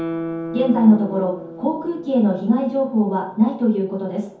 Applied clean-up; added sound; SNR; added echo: none; Guitar; 13 dB; reverberation time 0.6 s.